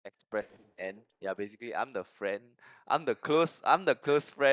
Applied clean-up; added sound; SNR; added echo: neural mask model DeepFilterNet 3.